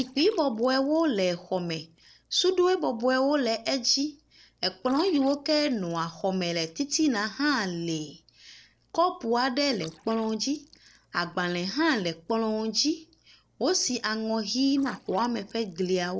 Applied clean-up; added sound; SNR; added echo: neural separator model SepFormer DNS4.